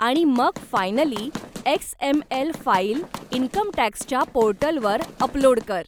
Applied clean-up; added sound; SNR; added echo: none; Run; 15 dB; none.